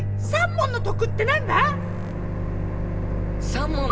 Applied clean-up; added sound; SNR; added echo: none; Microwave oven; -1 dB; reverberation time 1.2 s.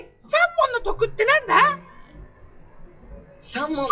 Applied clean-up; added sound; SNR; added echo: classical method WPE with log-MMSE.